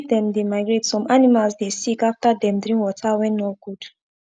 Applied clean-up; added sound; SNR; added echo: none; none; none; none.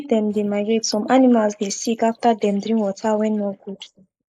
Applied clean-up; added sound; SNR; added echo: neural mask model Resemble Enhance denoiser.